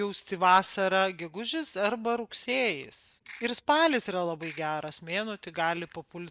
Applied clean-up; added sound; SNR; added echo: neural mask model Resemble Enhance denoiser.